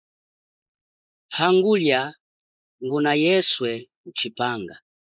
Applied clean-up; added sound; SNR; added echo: neural mask model Resemble Enhance denoiser.